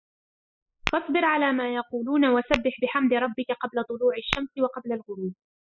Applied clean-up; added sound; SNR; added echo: classical method spectral subtraction.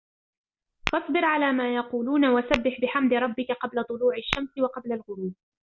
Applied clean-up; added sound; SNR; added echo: none; Tap / Glass; 12 dB; none.